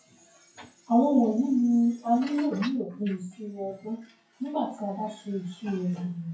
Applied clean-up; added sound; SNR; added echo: classical method WPE with log-MMSE.